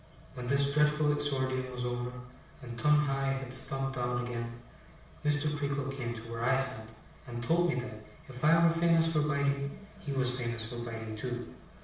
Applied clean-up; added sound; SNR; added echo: none; none; none; reverberation time 0.7 s.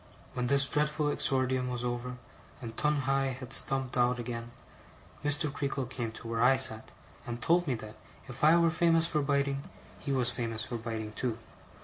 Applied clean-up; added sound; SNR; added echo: none; none; none; none.